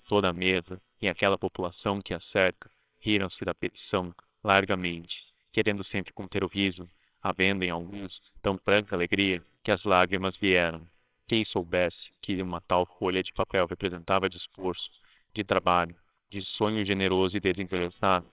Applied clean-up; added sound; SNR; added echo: neural separator model SepFormer WHAMR!.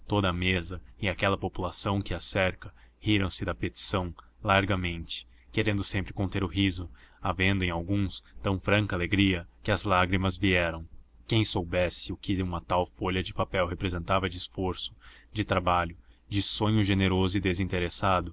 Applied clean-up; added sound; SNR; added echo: none; none; none; none.